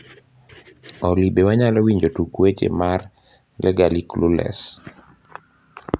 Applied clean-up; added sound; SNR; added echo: none; none; none; none.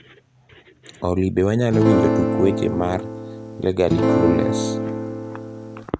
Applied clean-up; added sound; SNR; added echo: none; Acoustic guitar / Strum; -1 dB; none.